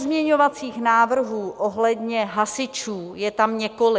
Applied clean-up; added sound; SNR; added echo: none; none; none; none.